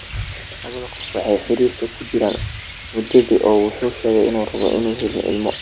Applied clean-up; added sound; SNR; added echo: none; Rain; 11 dB; none.